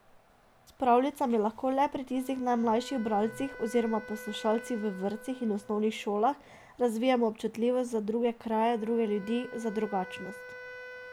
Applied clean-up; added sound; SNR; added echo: none; Wind instrument, woodwind instrument; 18 dB; none.